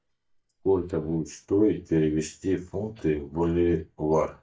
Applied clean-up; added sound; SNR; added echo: neural mask model DeepFilterNet 3.